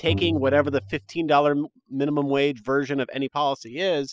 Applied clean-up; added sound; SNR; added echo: classical method spectral subtraction.